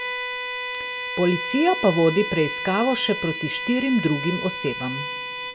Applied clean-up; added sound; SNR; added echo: none; Bowed string instrument; 6 dB; reverberation time 0.6 s.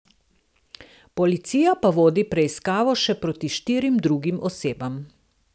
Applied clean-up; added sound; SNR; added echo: none; none; none; none.